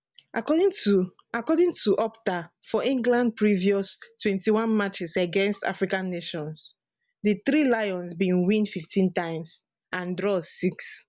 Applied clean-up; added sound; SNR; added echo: none; none; none; none.